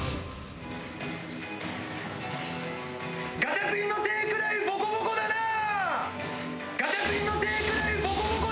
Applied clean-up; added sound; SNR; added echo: none; none; none; none.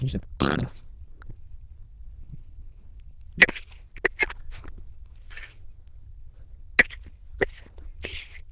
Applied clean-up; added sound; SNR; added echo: neural diffusion model UNIVERSE++.